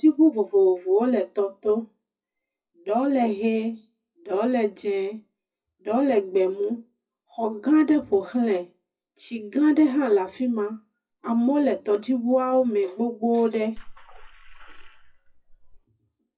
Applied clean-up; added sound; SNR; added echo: classical method WPE with log-MMSE.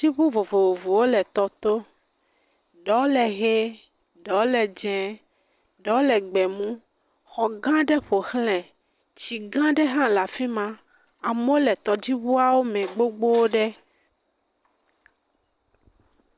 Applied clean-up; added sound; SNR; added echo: none; none; none; none.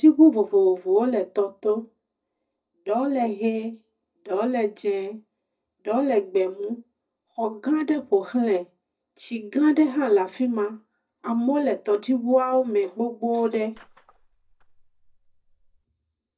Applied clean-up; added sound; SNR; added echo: neural mask model DeepFilterNet 3.